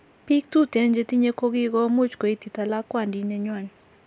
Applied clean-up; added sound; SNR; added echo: none; none; none; none.